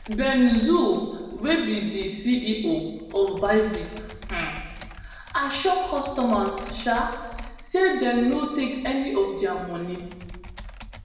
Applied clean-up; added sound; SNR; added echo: none; Computer keyboard; 16 dB; reverberation time 1.1 s.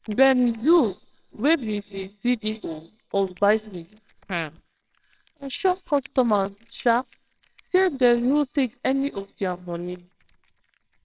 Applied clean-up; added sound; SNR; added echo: neural separator model SepFormer WHAMR!.